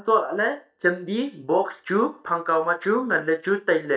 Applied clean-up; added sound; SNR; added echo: neural mask model DeepFilterNet 3.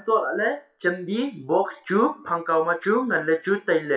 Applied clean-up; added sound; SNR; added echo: classical method WPE with log-MMSE.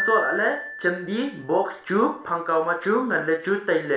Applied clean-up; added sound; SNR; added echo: none; Marimba, xylophone; 11 dB; reverberation time 0.5 s.